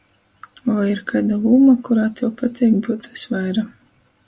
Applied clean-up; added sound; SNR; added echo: none; none; none; none.